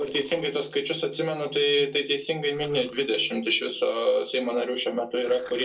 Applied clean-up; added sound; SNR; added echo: neural separator model SepFormer DNS4.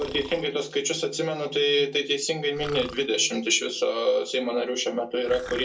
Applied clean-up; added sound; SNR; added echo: none; Breathing; 19 dB; reverberation time 0.2 s.